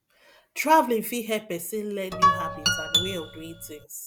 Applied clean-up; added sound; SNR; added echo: none; Guitar; -3 dB; none.